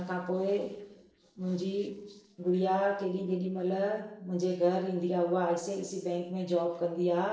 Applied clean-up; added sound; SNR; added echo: neural separator model SepFormer DNS4.